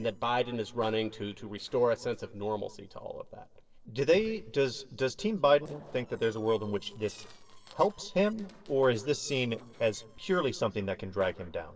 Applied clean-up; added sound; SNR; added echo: neural separator model SepFormer DNS4.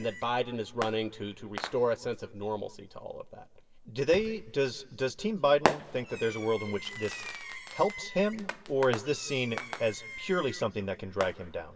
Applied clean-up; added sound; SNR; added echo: none; Fireworks; 9 dB; reverberation time 1.6 s.